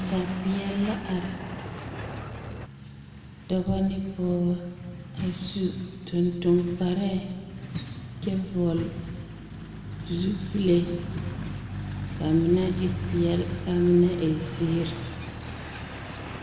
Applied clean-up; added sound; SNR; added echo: none; Truck; 8 dB; reverberation time 1.6 s.